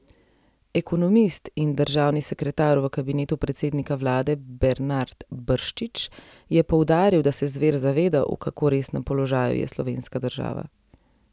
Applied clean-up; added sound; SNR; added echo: none; none; none; none.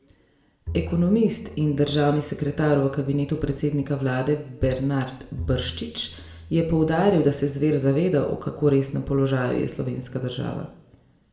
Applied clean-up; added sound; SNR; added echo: none; Bowed string instrument; 16 dB; reverberation time 0.7 s.